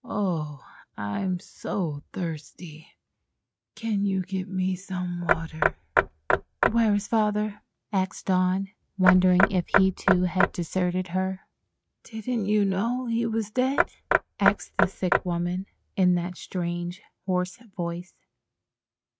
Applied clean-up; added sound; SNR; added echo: neural mask model RNNoise.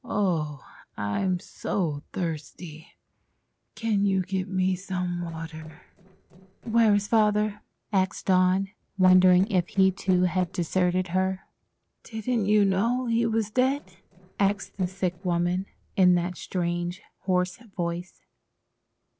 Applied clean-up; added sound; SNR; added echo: neural separator model SepFormer DNS4.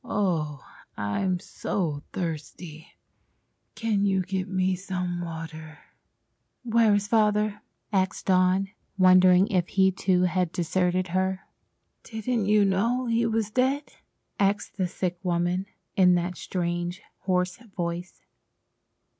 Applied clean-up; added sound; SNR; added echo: none; none; none; none.